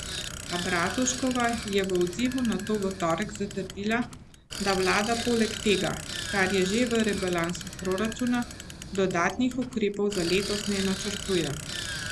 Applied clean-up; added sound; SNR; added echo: none; Bicycle; 7 dB; none.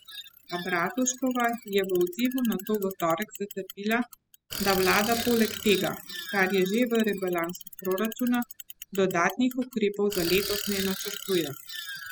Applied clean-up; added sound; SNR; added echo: classical method spectral subtraction.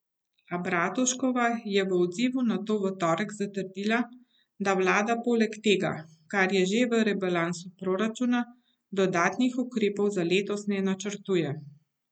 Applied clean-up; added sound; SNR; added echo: none; none; none; none.